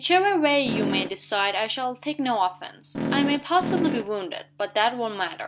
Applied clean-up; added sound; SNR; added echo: none; Fart; 2 dB; none.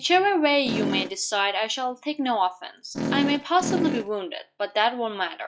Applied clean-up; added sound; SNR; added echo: classical method log-MMSE.